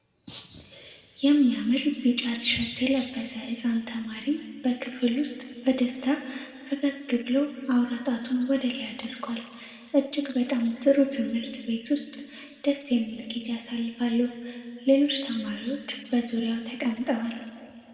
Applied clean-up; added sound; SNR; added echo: none; none; none; reverberation time 1.8 s.